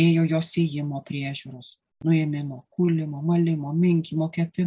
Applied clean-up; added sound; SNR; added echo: none; none; none; none.